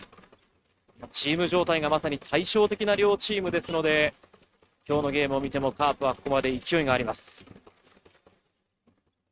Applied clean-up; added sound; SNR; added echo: neural mask model RNNoise.